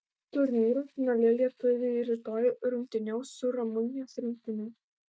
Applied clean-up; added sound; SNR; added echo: neural mask model DeepFilterNet 3.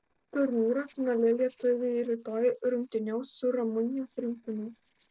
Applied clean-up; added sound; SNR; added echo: neural separator model SepFormer DNS4.